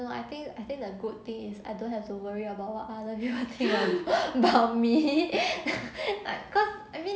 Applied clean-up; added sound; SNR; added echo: none; none; none; none.